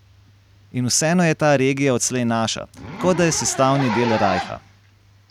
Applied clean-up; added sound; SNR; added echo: none; Zipper (clothing); 11 dB; none.